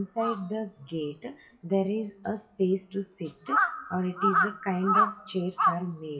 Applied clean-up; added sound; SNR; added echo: classical method WPE with log-MMSE.